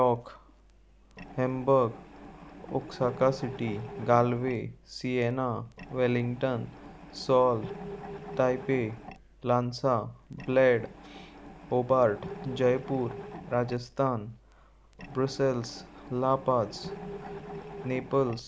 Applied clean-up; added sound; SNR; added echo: none; Mechanisms; 15 dB; none.